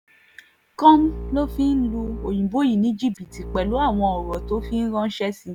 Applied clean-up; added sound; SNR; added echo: none; Bowed string instrument; 11 dB; none.